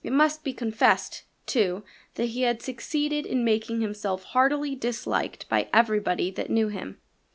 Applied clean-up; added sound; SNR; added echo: none; none; none; none.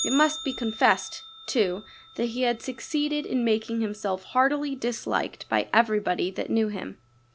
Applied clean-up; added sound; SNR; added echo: none; Bell; 16 dB; none.